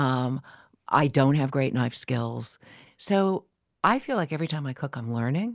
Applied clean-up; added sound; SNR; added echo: none; none; none; none.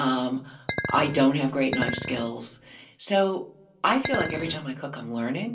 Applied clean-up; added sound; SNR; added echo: none; Chink, clink; 7 dB; reverberation time 0.3 s.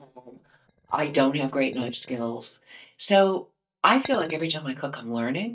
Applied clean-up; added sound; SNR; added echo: neural mask model DeepFilterNet 3.